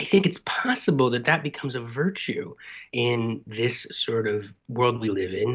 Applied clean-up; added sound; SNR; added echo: none; none; none; none.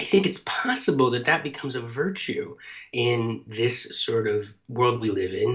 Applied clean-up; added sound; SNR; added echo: none; none; none; reverberation time 0.3 s.